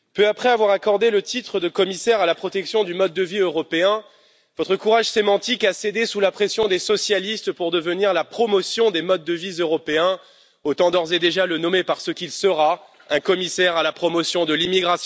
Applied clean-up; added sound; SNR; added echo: none; none; none; none.